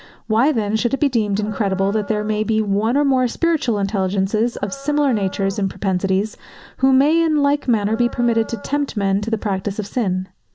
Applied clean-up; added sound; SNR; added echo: none; Dog; 19 dB; none.